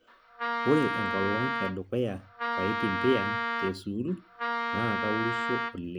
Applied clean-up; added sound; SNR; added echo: none; Wind instrument, woodwind instrument; 1 dB; none.